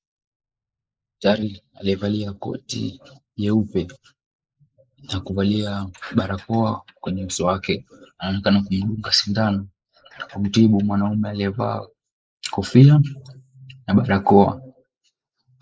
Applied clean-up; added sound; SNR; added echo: neural mask model Resemble Enhance denoiser.